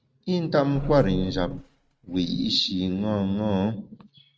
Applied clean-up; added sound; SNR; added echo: neural mask model RNNoise.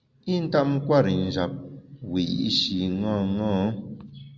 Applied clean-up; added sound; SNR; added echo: none; none; none; none.